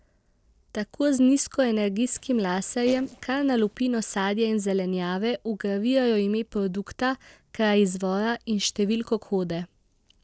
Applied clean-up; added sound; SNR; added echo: neural separator model SepFormer DNS4.